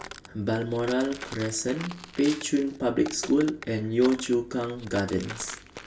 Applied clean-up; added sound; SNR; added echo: none; Walk, footsteps; 15 dB; reverberation time 0.1 s.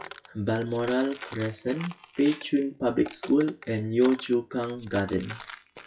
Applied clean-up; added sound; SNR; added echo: classical method WPE with log-MMSE.